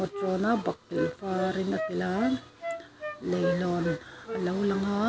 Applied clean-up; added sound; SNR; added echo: none; Wind instrument, woodwind instrument; 7 dB; none.